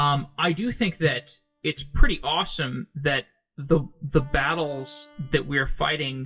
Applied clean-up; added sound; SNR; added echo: classical method WPE with log-MMSE.